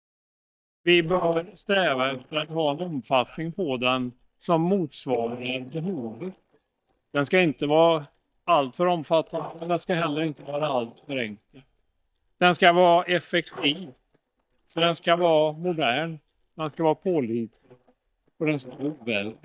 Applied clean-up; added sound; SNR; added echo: neural mask model DeepFilterNet 3.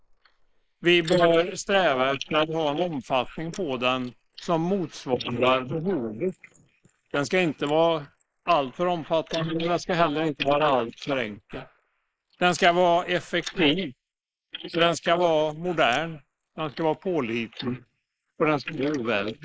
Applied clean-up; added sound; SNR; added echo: neural mask model Resemble Enhance denoiser.